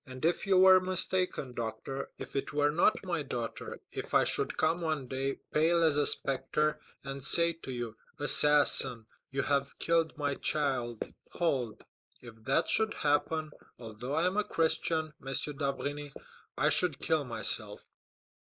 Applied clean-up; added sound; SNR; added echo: neural mask model Resemble Enhance denoiser.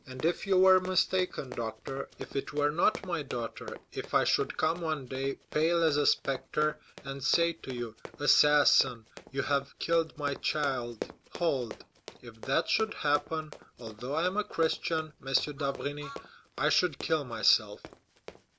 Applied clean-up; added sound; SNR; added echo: none; Run + Truck; 16 dB; none.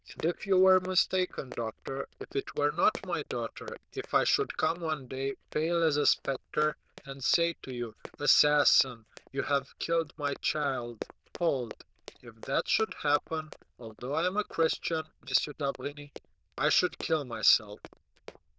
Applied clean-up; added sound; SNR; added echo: neural diffusion model UNIVERSE++.